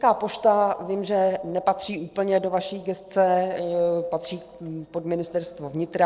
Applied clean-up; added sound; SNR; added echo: neural separator model SepFormer DNS4.